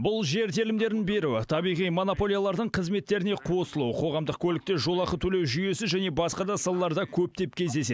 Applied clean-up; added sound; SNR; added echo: none; none; none; none.